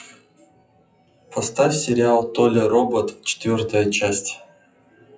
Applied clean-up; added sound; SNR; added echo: classical method WPE with log-MMSE.